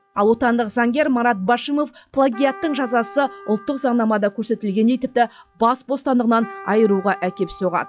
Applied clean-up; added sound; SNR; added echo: classical method log-MMSE.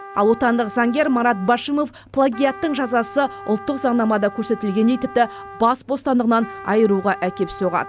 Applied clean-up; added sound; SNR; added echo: none; Trumpet; 17 dB; none.